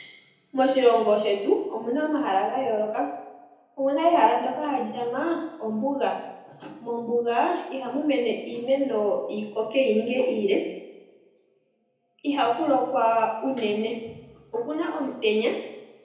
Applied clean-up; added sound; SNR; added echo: none; none; none; reverberation time 0.9 s.